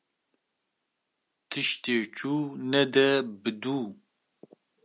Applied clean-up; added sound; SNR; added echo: none; none; none; none.